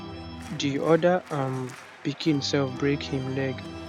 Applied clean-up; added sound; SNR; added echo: none; Organ; 13 dB; none.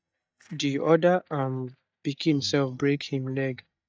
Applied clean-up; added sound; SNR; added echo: neural mask model DeepFilterNet 3.